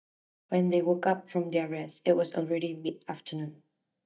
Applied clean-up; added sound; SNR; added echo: neural mask model DeepFilterNet 3.